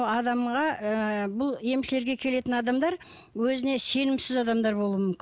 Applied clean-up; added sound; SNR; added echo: none; none; none; none.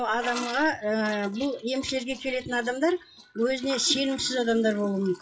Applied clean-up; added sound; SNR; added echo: classical method WPE with log-MMSE.